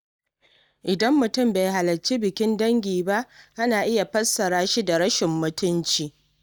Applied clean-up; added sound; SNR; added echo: neural mask model DeepFilterNet 3.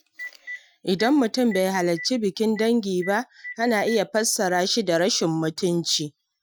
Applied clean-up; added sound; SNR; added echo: classical method Wiener filter.